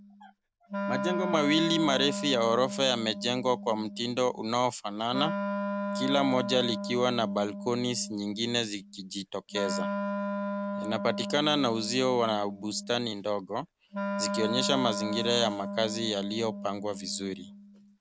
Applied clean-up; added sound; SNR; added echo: none; Wind instrument, woodwind instrument; 5 dB; none.